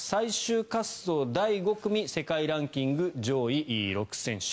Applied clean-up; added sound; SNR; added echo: none; none; none; none.